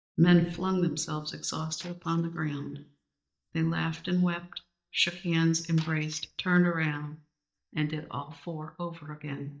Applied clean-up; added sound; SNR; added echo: neural mask model DeepFilterNet 3.